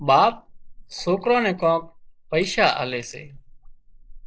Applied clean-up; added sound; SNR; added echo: neural mask model Resemble Enhance denoiser.